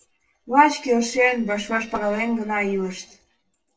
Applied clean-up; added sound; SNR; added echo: neural separator model SepFormer DNS4.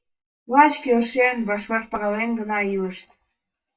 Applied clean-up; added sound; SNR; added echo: neural mask model DeepFilterNet 3.